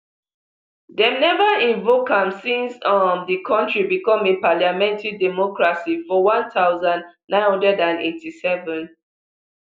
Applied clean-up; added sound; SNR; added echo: none; none; none; none.